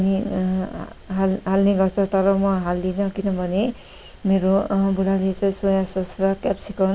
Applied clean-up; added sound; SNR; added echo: none; none; none; none.